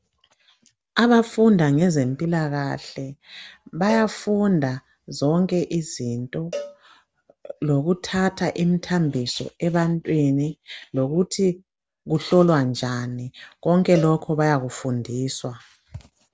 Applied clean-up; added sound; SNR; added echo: none; Cowbell; 17 dB; none.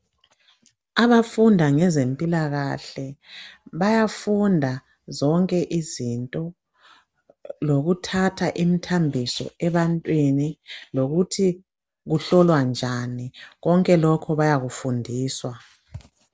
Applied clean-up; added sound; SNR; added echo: none; none; none; none.